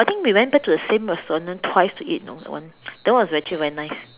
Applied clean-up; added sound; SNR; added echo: none; none; none; none.